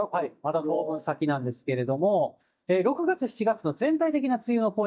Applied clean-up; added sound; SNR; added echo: neural mask model DeepFilterNet 3.